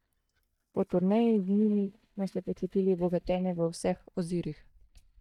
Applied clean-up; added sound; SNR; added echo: neural mask model DeepFilterNet 3.